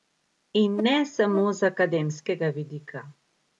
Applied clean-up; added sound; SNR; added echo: none; Buzz; 14 dB; none.